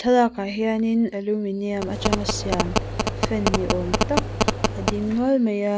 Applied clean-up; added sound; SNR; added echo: none; Telephone; 0 dB; none.